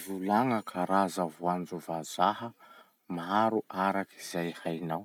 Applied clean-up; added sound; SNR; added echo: none; none; none; none.